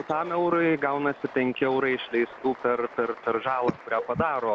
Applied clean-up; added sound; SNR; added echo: none; Applause; 18 dB; none.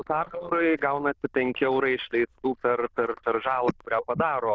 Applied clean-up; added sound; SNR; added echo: neural diffusion model UNIVERSE++.